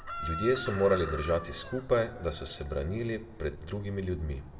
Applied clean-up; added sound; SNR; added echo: none; Chicken, rooster; 12 dB; reverberation time 1.0 s.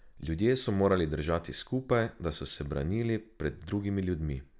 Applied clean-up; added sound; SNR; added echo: none; none; none; none.